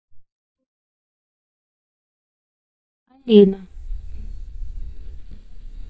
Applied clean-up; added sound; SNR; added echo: neural mask model DeepFilterNet 3.